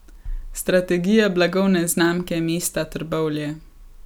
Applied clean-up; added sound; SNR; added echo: none; none; none; none.